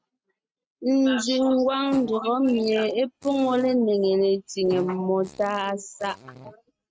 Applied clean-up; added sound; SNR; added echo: neural mask model RNNoise.